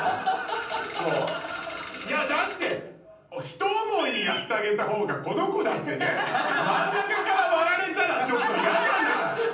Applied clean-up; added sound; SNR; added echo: none; none; none; reverberation time 0.6 s.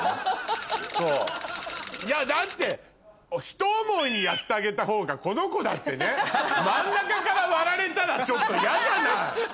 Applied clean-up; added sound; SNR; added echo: none; none; none; none.